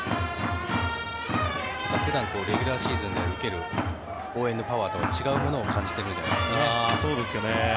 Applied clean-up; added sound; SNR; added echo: none; none; none; none.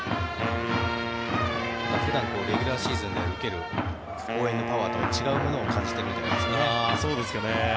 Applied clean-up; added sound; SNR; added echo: none; Wind instrument, woodwind instrument; 7 dB; none.